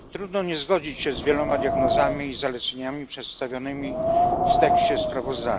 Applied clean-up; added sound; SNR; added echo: none; Wind; -1 dB; none.